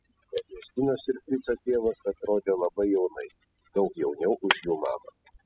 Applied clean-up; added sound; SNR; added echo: classical method spectral subtraction.